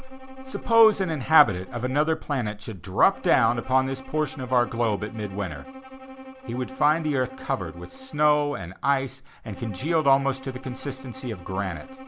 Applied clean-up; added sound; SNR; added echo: none; Bowed string instrument; 17 dB; none.